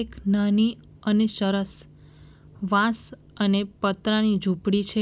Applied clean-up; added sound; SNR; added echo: none; none; none; none.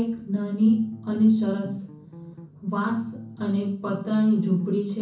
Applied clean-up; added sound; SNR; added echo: none; Bass guitar; 17 dB; reverberation time 0.6 s.